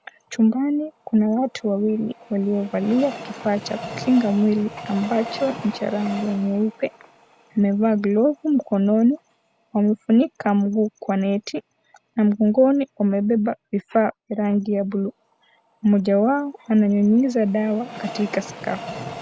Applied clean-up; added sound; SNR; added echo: none; Train; 18 dB; none.